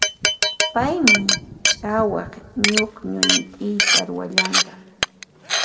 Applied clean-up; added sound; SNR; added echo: none; Glass; -4 dB; reverberation time 1.7 s.